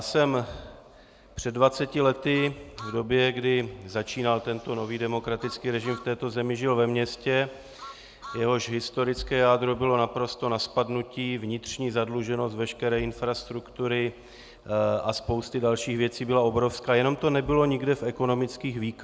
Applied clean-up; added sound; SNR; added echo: none; Truck; 20 dB; none.